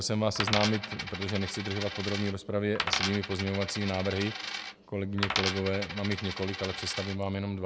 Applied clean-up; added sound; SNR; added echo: none; Coin (dropping); 4 dB; none.